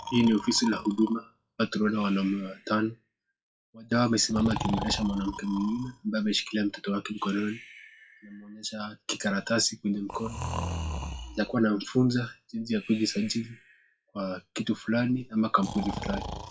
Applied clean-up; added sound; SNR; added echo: classical method WPE with log-MMSE.